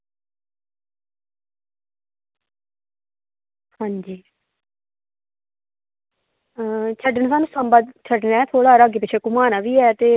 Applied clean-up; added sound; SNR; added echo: none; none; none; none.